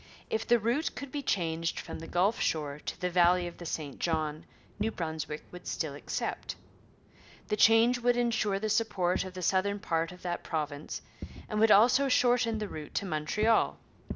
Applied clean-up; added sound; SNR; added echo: none; Fireworks; 15 dB; none.